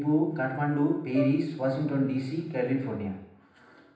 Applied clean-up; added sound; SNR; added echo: none; Brass instrument; 12 dB; reverberation time 0.9 s.